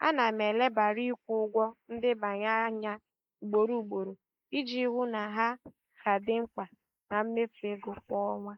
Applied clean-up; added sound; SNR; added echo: neural mask model Resemble Enhance denoiser.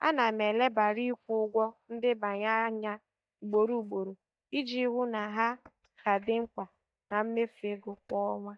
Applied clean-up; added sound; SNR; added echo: neural mask model DeepFilterNet 3.